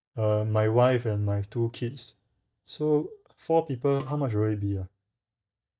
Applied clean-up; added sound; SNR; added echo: neural mask model DeepFilterNet 3.